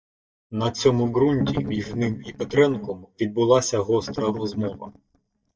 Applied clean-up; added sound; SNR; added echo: neural mask model DeepFilterNet 3.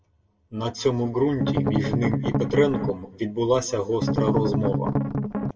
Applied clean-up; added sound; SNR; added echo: none; Strum; -2 dB; reverberation time 1.3 s.